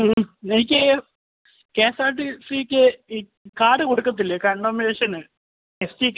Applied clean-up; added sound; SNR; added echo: none; none; none; none.